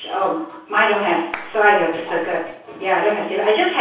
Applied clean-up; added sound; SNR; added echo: none; Clapping; 17 dB; reverberation time 0.6 s.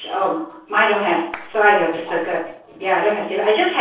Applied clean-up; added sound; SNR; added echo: neural separator model SepFormer DNS4.